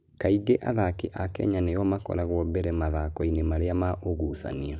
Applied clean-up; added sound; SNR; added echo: none; none; none; none.